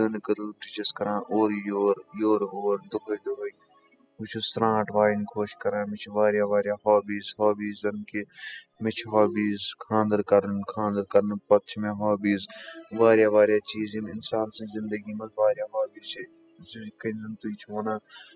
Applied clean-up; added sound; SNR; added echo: classical method spectral subtraction.